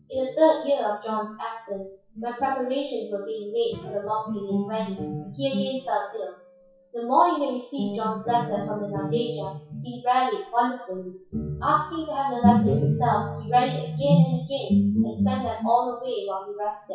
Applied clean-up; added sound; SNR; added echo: classical method WPE with log-MMSE.